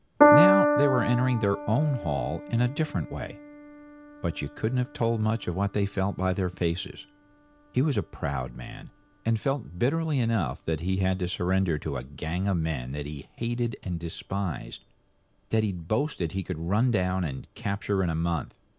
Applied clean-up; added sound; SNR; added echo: none; Piano; 4 dB; none.